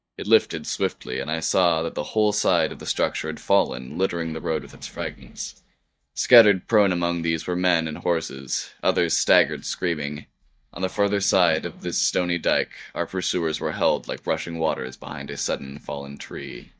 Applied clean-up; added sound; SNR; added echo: neural mask model DeepFilterNet 3.